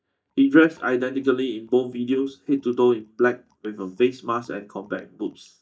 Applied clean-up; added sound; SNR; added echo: neural mask model DeepFilterNet 3.